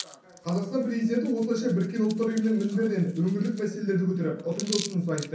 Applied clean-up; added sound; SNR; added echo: none; Hands; 16 dB; reverberation time 0.6 s.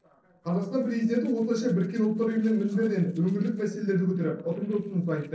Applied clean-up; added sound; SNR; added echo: neural separator model SepFormer DNS4.